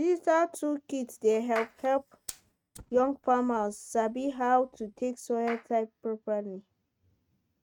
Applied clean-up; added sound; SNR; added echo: neural mask model RNNoise.